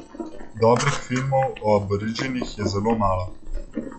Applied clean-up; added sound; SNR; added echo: classical method log-MMSE.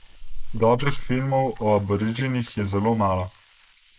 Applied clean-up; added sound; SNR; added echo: neural mask model Resemble Enhance denoiser.